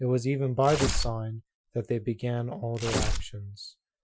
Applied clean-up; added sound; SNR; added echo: classical method Wiener filter.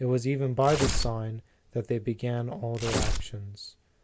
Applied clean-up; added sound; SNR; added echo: none; Tearing; 1 dB; none.